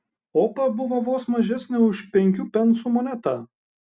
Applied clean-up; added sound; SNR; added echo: none; none; none; none.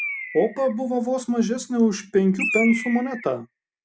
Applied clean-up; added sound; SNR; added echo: none; Bird; 10 dB; none.